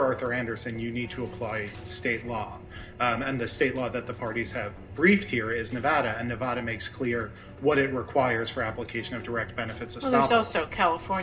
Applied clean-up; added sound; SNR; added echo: none; Keyboard (musical); 19 dB; reverberation time 0.2 s.